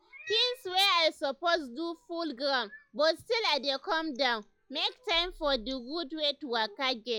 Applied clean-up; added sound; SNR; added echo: classical method log-MMSE.